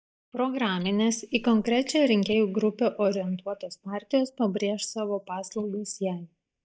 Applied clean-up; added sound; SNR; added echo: neural mask model DeepFilterNet 3.